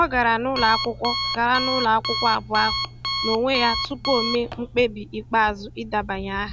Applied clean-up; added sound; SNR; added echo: none; Alarm; 6 dB; none.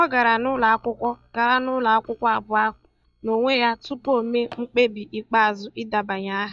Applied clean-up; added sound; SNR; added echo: neural mask model DeepFilterNet 3.